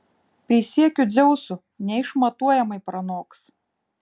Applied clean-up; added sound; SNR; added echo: none; none; none; none.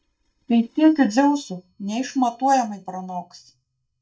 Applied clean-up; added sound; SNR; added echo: neural mask model DeepFilterNet 3.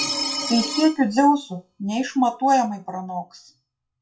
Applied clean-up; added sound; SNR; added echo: classical method WPE with log-MMSE.